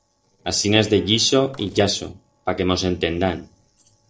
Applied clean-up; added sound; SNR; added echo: neural separator model SepFormer DNS4.